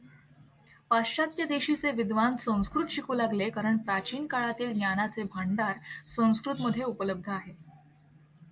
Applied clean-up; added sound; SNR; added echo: none; none; none; none.